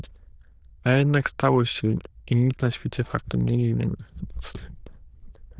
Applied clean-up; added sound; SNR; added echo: neural diffusion model UNIVERSE++.